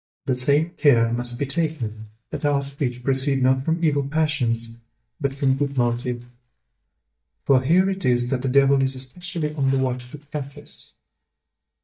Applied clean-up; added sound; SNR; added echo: neural mask model DeepFilterNet 3.